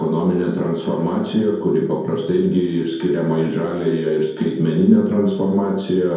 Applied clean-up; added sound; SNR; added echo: none; none; none; reverberation time 0.9 s.